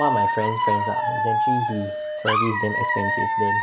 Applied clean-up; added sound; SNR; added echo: none; Alarm / Dog; -5 dB; none.